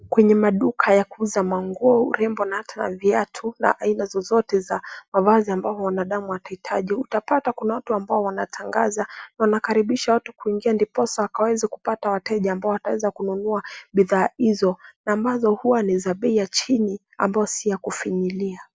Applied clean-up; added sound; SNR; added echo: none; none; none; none.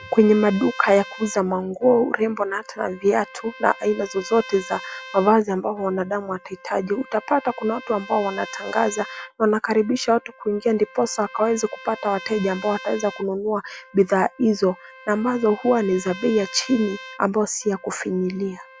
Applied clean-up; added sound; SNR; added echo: none; Trumpet; 19 dB; none.